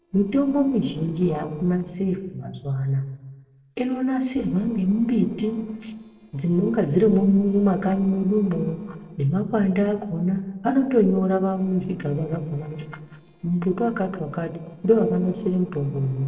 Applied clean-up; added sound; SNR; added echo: neural separator model SepFormer DNS4.